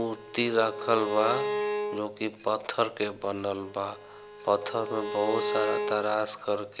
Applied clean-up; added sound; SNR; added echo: none; Bowed string instrument; 6 dB; none.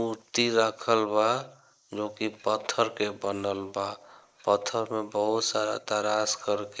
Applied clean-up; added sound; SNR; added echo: neural mask model Resemble Enhance denoiser.